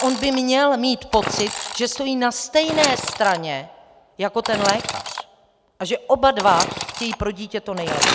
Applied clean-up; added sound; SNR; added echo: none; Sawing / Engine; 7 dB; none.